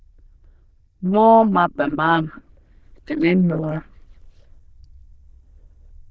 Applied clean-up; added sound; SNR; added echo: neural diffusion model UNIVERSE++.